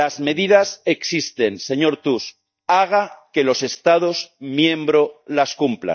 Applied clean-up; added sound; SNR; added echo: neural mask model DeepFilterNet 3.